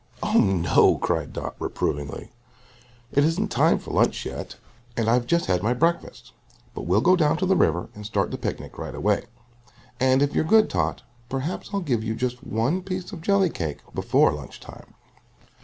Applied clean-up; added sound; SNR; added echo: none; none; none; none.